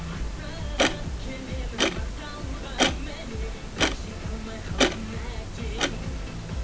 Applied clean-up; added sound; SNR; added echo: none; Clock; -4 dB; reverberation time 0.2 s.